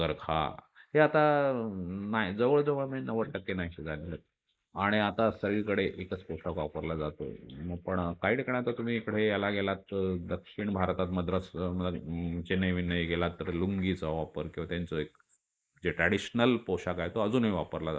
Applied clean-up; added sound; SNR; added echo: neural mask model Resemble Enhance denoiser.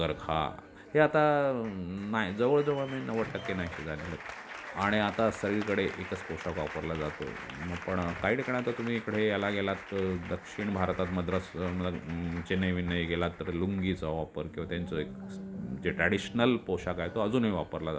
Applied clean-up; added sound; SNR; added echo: none; Applause; 14 dB; none.